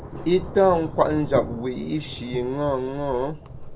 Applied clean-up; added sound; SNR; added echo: none; Thunder / Rain; 11 dB; reverberation time 0.2 s.